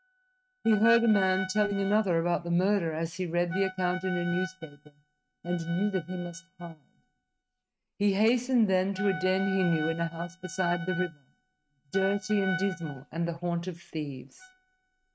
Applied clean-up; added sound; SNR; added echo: neural mask model RNNoise.